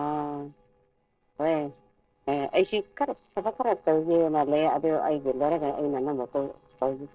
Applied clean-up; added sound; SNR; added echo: neural separator model SepFormer DNS4.